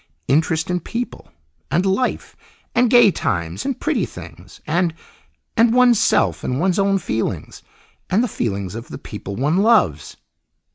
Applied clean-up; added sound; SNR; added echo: none; none; none; none.